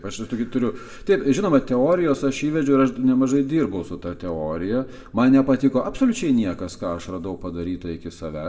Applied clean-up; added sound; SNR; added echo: none; none; none; reverberation time 1.4 s.